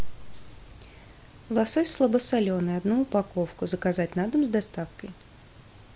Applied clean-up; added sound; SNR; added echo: none; none; none; none.